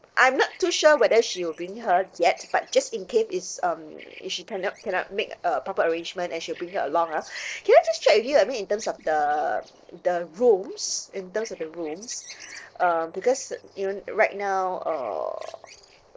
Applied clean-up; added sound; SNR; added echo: neural separator model SepFormer DNS4.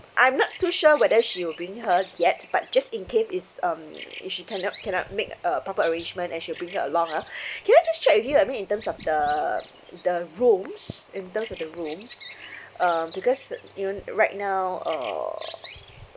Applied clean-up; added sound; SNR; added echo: none; Bird vocalization, bird call, bird song; 15 dB; none.